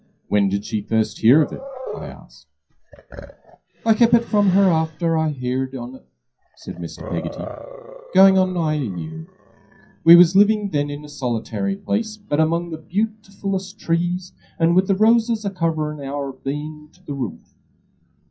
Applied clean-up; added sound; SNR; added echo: classical method WPE with log-MMSE.